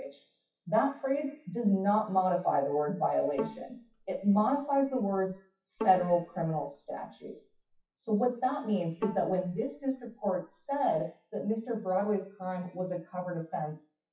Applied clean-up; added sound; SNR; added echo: classical method WPE with log-MMSE.